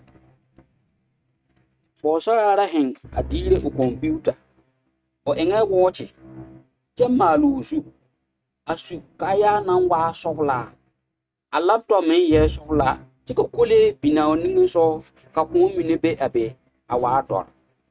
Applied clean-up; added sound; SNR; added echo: neural mask model RNNoise.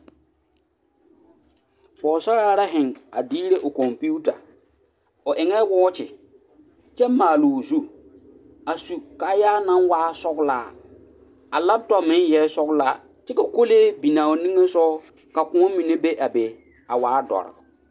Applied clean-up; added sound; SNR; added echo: none; none; none; none.